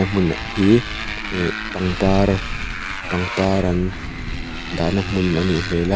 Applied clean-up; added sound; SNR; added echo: none; Motorcycle; 6 dB; none.